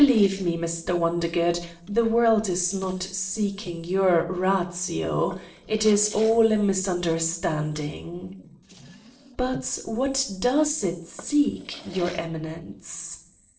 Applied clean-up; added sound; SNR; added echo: neural separator model SepFormer DNS4.